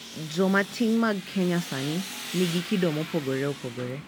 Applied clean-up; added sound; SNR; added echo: none; Tools; 12 dB; none.